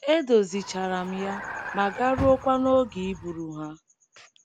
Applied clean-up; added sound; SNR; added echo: none; Vehicle; 11 dB; none.